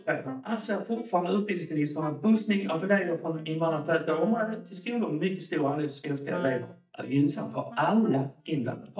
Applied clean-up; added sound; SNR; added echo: neural mask model DeepFilterNet 3.